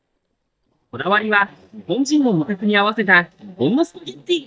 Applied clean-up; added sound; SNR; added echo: neural mask model DeepFilterNet 3.